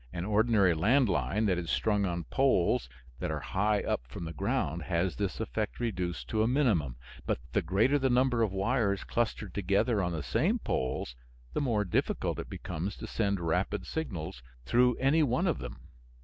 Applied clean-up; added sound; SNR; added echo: none; none; none; none.